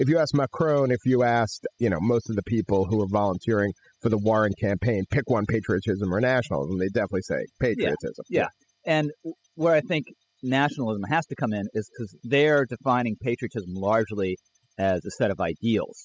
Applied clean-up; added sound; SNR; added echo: classical method spectral subtraction.